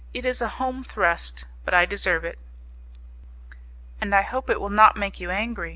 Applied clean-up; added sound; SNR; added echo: none; none; none; none.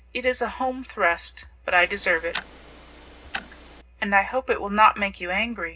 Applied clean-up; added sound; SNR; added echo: none; Tick-tock; 14 dB; reverberation time 0.2 s.